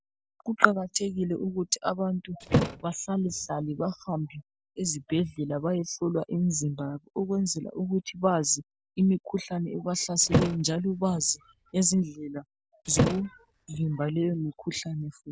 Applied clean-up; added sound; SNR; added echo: none; Thump, thud; 2 dB; none.